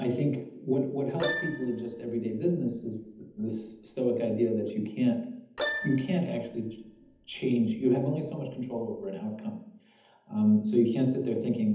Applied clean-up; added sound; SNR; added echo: none; Keyboard (musical); 11 dB; reverberation time 0.8 s.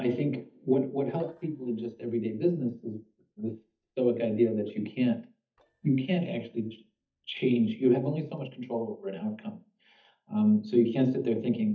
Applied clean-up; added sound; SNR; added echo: neural mask model DeepFilterNet 3.